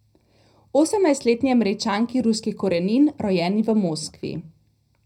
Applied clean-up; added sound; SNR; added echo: none; none; none; reverberation time 0.4 s.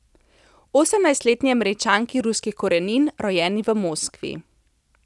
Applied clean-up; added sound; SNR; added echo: none; none; none; none.